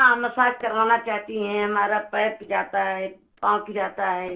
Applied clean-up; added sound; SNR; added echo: neural separator model SepFormer DNS4.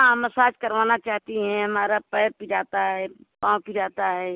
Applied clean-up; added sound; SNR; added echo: none; none; none; none.